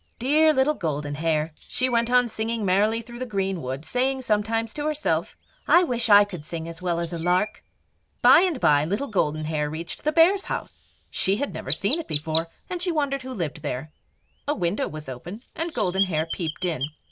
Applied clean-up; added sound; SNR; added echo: none; Chirp, tweet; 7 dB; none.